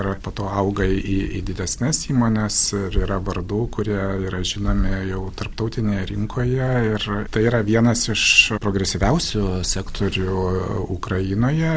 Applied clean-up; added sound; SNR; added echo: none; none; none; none.